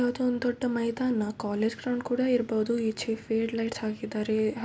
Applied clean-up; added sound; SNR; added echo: none; none; none; none.